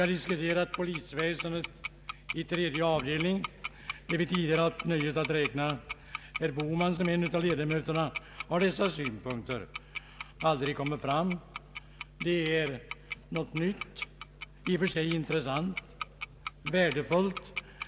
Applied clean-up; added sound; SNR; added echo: none; Tick-tock; 10 dB; none.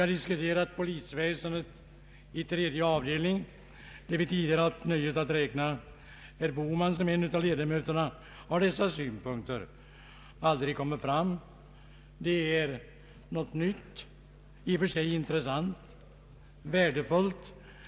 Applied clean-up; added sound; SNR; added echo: none; none; none; none.